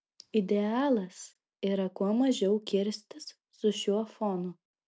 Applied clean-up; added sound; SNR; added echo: none; none; none; none.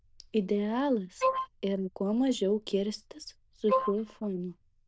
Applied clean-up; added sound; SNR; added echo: neural diffusion model UNIVERSE++.